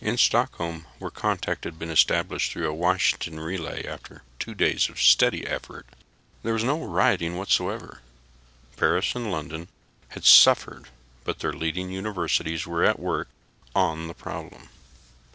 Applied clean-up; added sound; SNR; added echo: none; none; none; none.